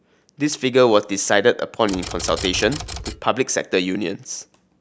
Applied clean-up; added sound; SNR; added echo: none; Typewriter; 10 dB; none.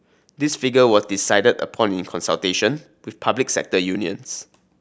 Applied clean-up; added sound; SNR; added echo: none; none; none; none.